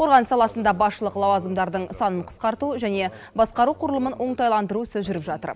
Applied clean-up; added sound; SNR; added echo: none; none; none; none.